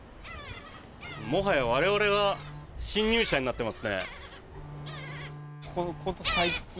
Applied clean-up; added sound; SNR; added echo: none; Bowed string instrument; 14 dB; none.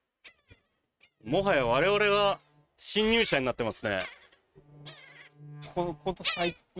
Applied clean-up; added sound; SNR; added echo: neural mask model RNNoise.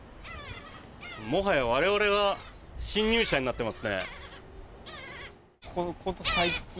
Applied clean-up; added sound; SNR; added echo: none; none; none; none.